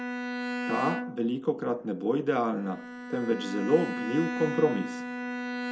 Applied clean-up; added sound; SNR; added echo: none; Bowed string instrument; 5 dB; reverberation time 0.8 s.